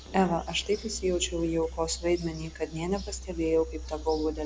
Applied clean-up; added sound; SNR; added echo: none; Bird vocalization, bird call, bird song; 11 dB; none.